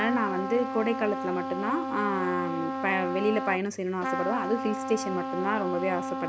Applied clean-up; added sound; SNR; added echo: none; Trumpet; 4 dB; none.